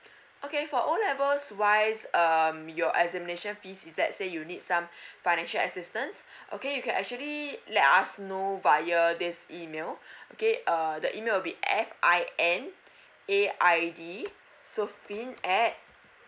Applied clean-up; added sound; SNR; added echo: none; none; none; none.